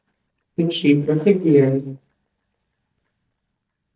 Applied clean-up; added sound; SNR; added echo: neural mask model DeepFilterNet 3.